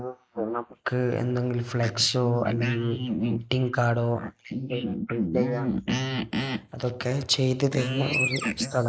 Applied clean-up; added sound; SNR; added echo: neural mask model Resemble Enhance denoiser.